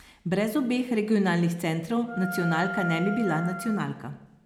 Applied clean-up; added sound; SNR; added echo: none; Wind instrument, woodwind instrument; 8 dB; none.